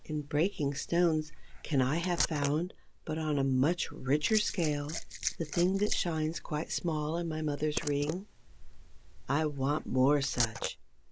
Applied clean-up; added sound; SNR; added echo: neural mask model Resemble Enhance denoiser.